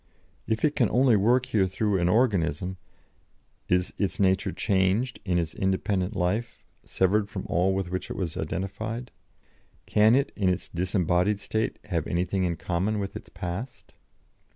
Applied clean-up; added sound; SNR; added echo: none; none; none; none.